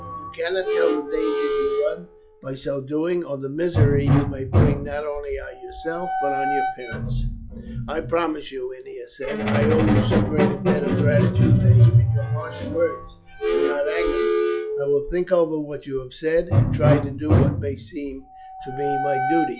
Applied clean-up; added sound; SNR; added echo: classical method log-MMSE.